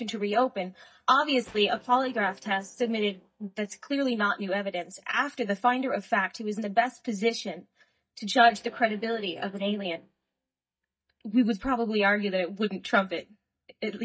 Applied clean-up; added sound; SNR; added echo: neural mask model DeepFilterNet 3.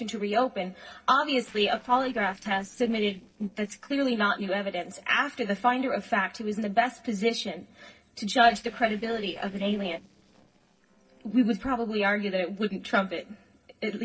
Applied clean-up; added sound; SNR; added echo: neural separator model SepFormer DNS4.